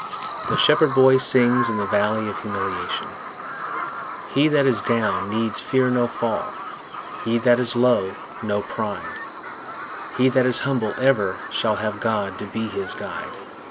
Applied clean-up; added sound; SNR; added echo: none; Bird vocalization, bird call, bird song; 8 dB; none.